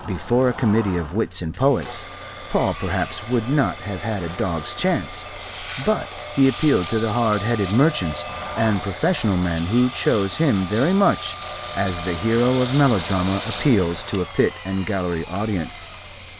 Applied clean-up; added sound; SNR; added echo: none; Engine; 9 dB; none.